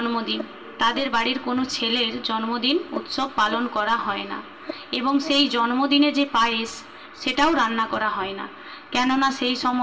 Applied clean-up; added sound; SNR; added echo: none; Buzz; 16 dB; reverberation time 0.2 s.